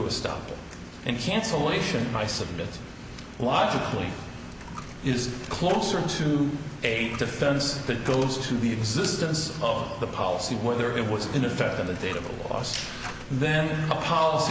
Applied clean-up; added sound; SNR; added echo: none; Coin (dropping); 16 dB; none.